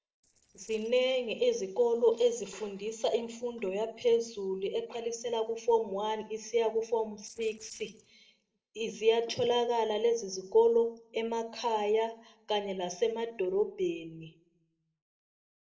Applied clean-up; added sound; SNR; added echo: neural separator model SepFormer DNS4.